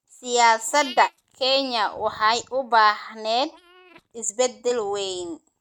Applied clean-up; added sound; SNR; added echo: neural mask model RNNoise.